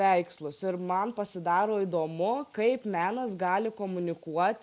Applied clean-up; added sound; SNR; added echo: none; none; none; none.